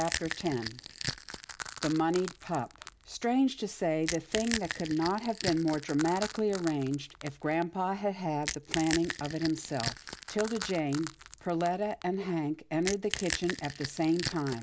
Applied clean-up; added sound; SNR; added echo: none; Crack / Crushing; 9 dB; none.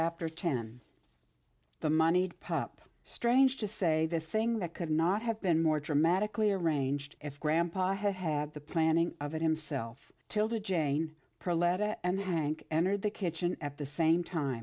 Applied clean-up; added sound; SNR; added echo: none; none; none; none.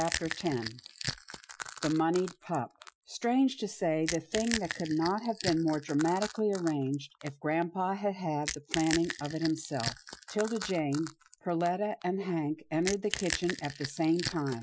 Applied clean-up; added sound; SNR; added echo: classical method Wiener filter.